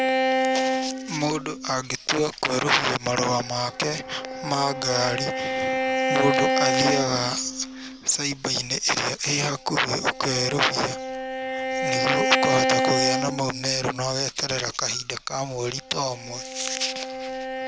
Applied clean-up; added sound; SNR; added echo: none; Bowed string instrument; 2 dB; none.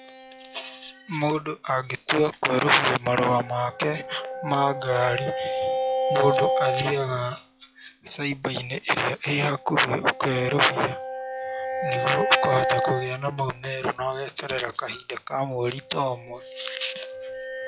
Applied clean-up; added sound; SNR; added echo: classical method log-MMSE.